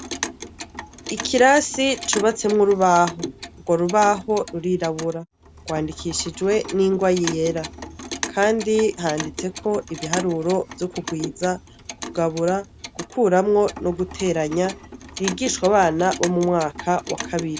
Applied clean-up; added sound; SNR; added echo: none; Clock; 12 dB; none.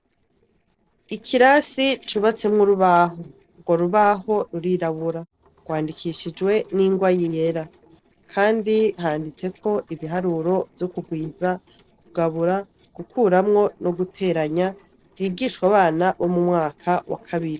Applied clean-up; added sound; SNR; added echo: neural separator model SepFormer DNS4.